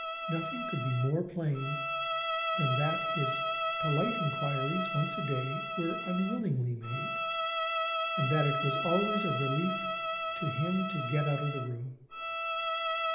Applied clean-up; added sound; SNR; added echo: none; Bowed string instrument; 0 dB; reverberation time 1.0 s.